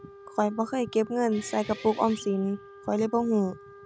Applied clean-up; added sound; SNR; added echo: none; Guitar + Wind instrument, woodwind instrument; 19 dB; none.